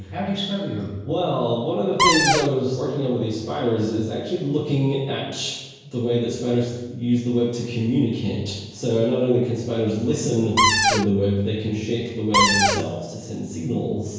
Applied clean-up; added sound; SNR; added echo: none; Cupboard open or close; -5 dB; reverberation time 1.0 s.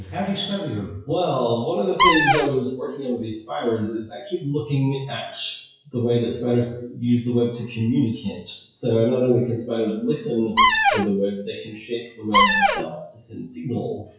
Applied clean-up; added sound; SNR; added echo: classical method WPE with log-MMSE.